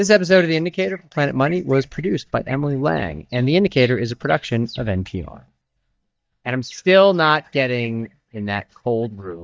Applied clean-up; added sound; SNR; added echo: neural mask model DeepFilterNet 3.